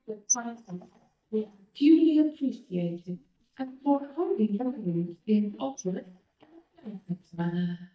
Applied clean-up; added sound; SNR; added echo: neural mask model DeepFilterNet 3.